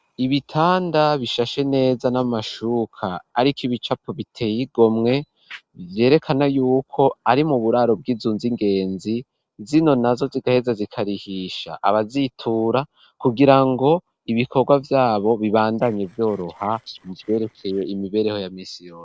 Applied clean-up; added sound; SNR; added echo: neural separator model SepFormer DNS4.